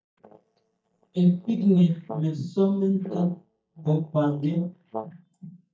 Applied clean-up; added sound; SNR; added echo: neural mask model DeepFilterNet 3.